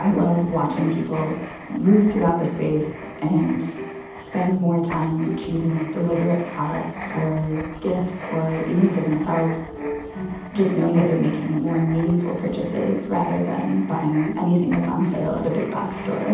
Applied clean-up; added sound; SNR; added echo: none; Writing; 16 dB; reverberation time 0.8 s.